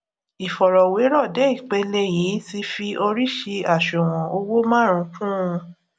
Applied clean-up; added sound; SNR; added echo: none; none; none; none.